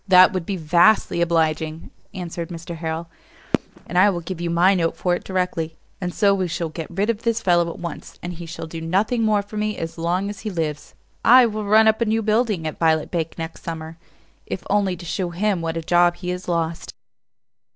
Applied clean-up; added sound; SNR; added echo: neural separator model SepFormer DNS4.